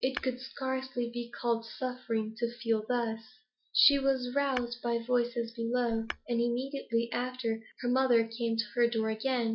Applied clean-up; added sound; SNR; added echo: classical method log-MMSE.